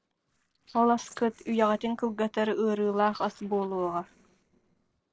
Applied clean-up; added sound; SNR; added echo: neural separator model SepFormer DNS4.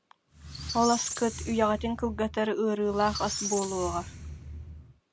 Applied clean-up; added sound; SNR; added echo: none; Squeak; 9 dB; none.